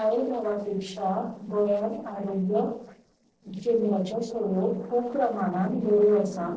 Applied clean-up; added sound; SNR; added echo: neural separator model SepFormer DNS4.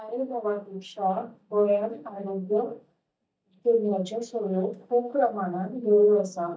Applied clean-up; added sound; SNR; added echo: neural mask model DeepFilterNet 3.